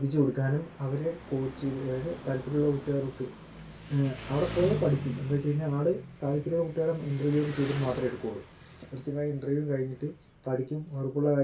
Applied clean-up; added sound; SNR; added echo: none; Engine; 12 dB; reverberation time 0.2 s.